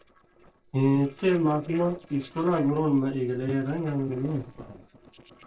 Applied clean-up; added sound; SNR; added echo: neural separator model SepFormer DNS4.